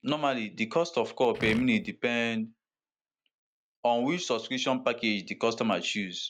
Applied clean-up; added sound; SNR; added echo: none; Fart; 9 dB; none.